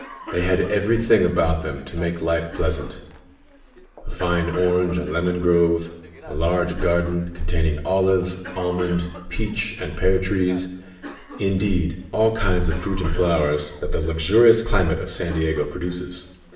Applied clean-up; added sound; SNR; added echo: none; Cough; 19 dB; reverberation time 0.8 s.